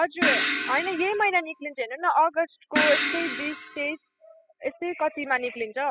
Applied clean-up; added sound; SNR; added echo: classical method spectral subtraction.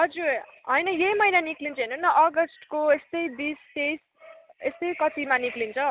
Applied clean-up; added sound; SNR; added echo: none; none; none; none.